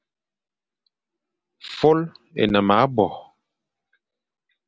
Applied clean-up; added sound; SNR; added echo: none; none; none; none.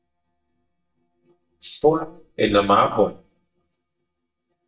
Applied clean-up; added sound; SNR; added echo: neural mask model DeepFilterNet 3.